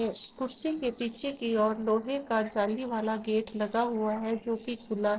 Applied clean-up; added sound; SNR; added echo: neural separator model SepFormer DNS4.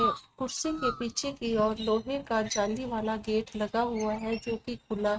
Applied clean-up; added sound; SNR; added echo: neural mask model RNNoise.